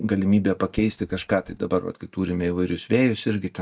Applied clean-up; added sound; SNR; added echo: neural mask model DeepFilterNet 3.